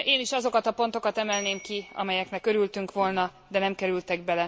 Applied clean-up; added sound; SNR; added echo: none; Bell; 16 dB; none.